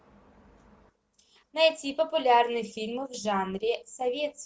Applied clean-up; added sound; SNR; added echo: none; none; none; none.